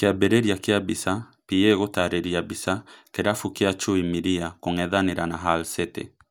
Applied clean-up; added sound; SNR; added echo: none; none; none; none.